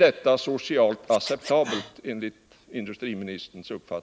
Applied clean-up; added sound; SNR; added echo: none; Scratching (performance technique); 16 dB; none.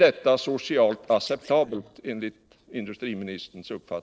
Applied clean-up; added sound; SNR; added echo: neural separator model SepFormer DNS4.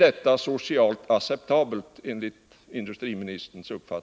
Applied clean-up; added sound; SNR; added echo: none; none; none; none.